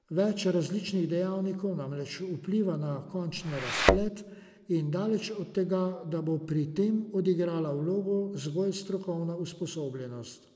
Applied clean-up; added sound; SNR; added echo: none; Thump, thud; -3 dB; none.